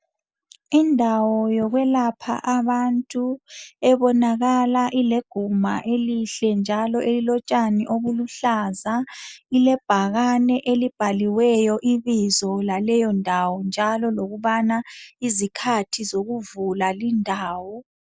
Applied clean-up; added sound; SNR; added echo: neural mask model Resemble Enhance denoiser.